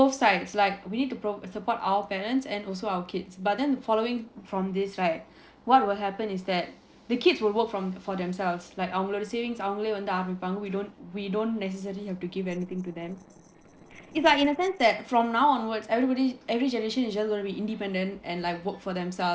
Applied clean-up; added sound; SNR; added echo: neural separator model SepFormer DNS4.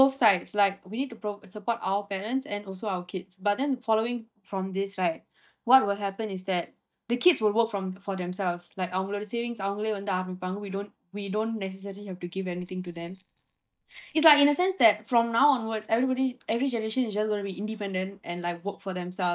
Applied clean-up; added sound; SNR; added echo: neural mask model DeepFilterNet 3.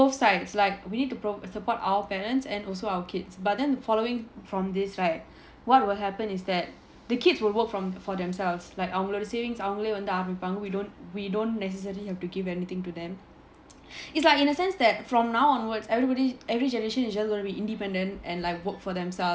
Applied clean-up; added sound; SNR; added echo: none; none; none; none.